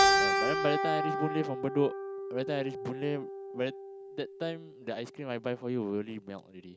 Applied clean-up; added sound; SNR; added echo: none; Keyboard (musical); -1 dB; none.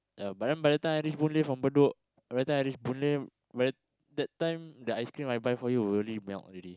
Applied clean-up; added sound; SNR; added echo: none; none; none; none.